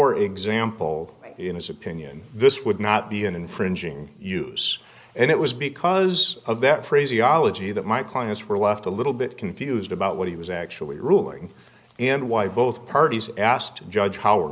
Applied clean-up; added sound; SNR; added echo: none; none; none; none.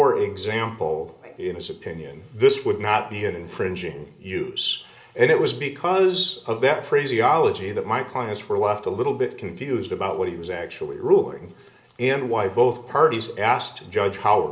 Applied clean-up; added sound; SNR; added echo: none; none; none; reverberation time 0.5 s.